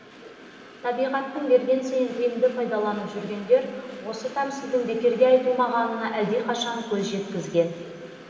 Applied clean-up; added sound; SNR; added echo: none; Train; 20 dB; reverberation time 2.4 s.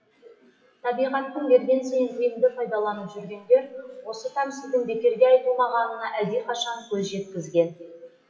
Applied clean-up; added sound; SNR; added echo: classical method WPE with log-MMSE.